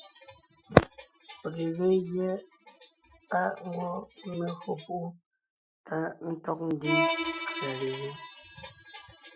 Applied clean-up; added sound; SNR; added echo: classical method Wiener filter.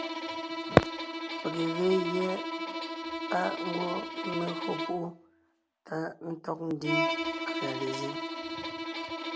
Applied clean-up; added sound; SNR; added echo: none; Bowed string instrument; 2 dB; none.